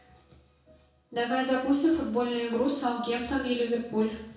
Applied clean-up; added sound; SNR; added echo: none; none; none; reverberation time 0.5 s.